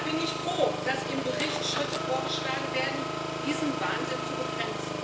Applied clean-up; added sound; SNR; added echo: none; Engine; 0 dB; reverberation time 0.8 s.